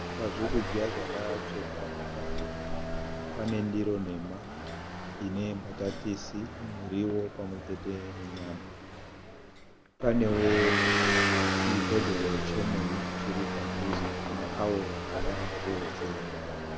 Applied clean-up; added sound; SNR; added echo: none; Motor vehicle (road) / Engine; -1 dB; none.